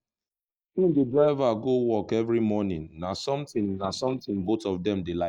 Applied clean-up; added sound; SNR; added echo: neural mask model Resemble Enhance denoiser.